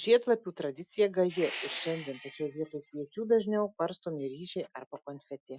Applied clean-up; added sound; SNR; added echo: classical method Wiener filter.